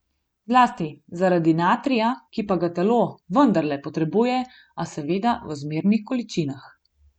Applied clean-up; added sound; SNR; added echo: none; none; none; none.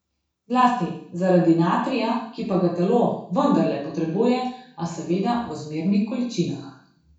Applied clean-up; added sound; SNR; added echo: none; none; none; reverberation time 0.6 s.